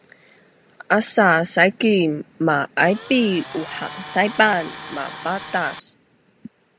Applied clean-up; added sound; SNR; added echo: none; Tools; 13 dB; none.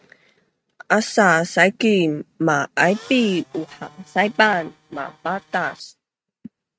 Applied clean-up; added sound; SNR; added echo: neural mask model RNNoise.